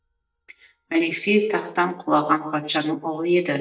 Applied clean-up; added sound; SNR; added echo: neural mask model DeepFilterNet 3.